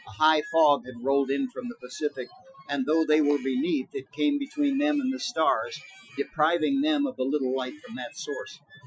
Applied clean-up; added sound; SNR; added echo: classical method Wiener filter.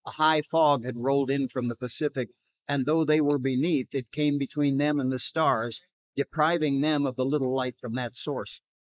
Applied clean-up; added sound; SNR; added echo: neural mask model Resemble Enhance denoiser.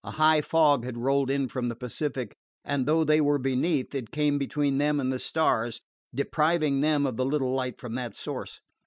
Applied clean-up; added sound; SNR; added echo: none; none; none; none.